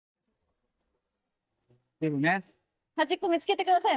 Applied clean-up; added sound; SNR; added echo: neural mask model DeepFilterNet 3.